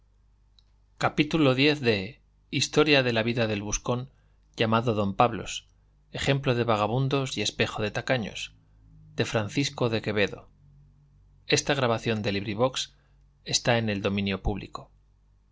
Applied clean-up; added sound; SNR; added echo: none; none; none; none.